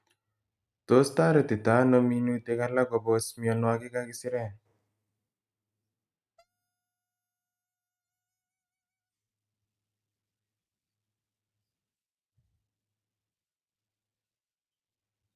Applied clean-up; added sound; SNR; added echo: neural mask model RNNoise.